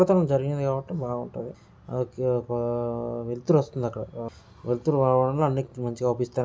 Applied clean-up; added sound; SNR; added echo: none; none; none; none.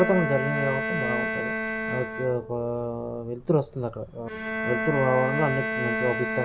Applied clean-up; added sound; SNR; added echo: none; Bowed string instrument; 2 dB; none.